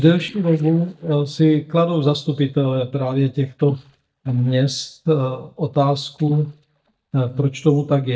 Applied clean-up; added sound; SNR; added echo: neural mask model DeepFilterNet 3.